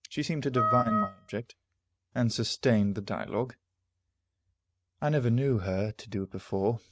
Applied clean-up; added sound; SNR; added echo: neural mask model RNNoise.